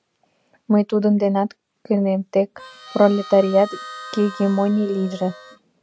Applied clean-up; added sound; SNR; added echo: none; Harmonica; 17 dB; none.